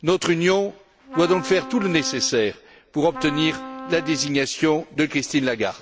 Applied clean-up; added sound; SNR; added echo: none; Trumpet; 13 dB; none.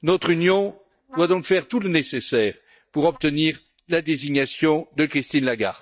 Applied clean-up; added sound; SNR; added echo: neural mask model DeepFilterNet 3.